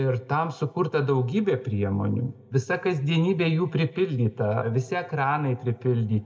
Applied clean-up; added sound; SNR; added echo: none; none; none; reverberation time 0.8 s.